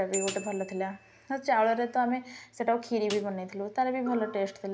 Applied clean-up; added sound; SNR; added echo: none; Bicycle bell + Snare drum; 15 dB; none.